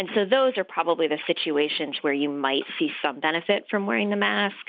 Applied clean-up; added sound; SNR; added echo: none; none; none; none.